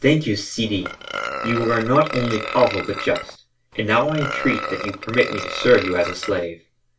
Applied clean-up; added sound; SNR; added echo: none; Burping, eructation; 8 dB; reverberation time 0.2 s.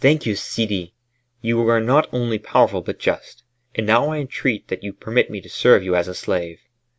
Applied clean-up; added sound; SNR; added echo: none; none; none; none.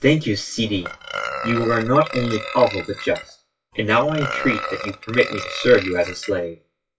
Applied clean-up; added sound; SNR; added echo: classical method WPE with log-MMSE.